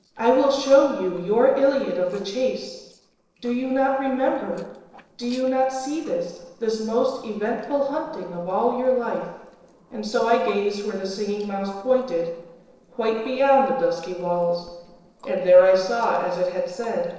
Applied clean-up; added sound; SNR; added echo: neural separator model SepFormer DNS4.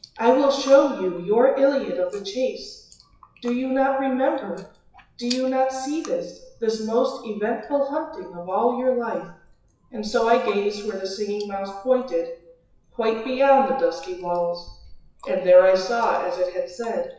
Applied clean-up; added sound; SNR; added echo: classical method WPE with log-MMSE.